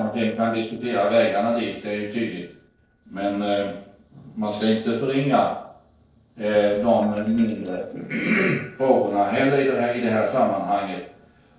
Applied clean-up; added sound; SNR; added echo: neural separator model SepFormer DNS4.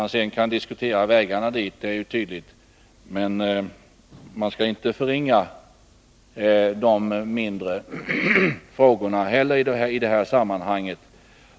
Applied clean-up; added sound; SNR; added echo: none; none; none; none.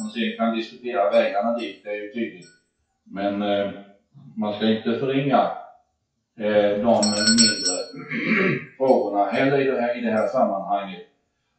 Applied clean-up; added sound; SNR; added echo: classical method WPE with log-MMSE.